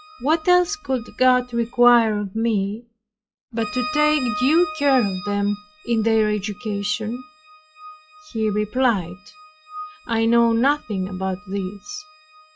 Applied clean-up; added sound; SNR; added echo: classical method log-MMSE.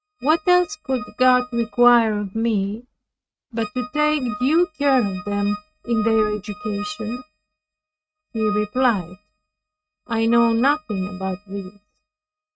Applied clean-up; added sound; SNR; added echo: neural mask model RNNoise.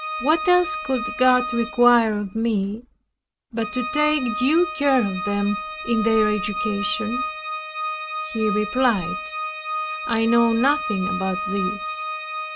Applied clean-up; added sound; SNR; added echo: none; Organ; 6 dB; none.